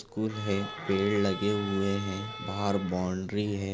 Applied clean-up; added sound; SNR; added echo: none; Bowed string instrument; 12 dB; none.